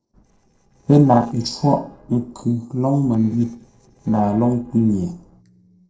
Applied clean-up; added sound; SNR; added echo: neural separator model SepFormer DNS4.